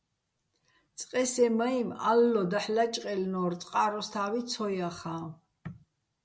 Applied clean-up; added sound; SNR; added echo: none; none; none; none.